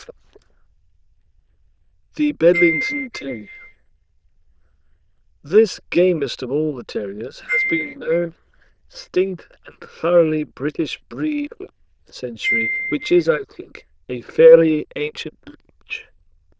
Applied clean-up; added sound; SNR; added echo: neural diffusion model UNIVERSE++.